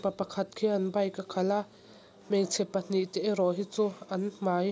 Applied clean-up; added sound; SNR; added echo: none; none; none; none.